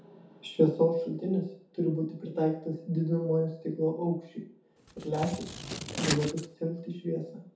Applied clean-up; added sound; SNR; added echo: none; Scissors; 6 dB; reverberation time 0.5 s.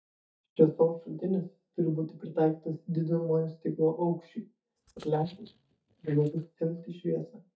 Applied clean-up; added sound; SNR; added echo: neural mask model DeepFilterNet 3.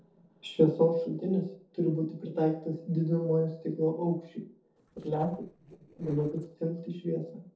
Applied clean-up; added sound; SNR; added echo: neural separator model SepFormer DNS4.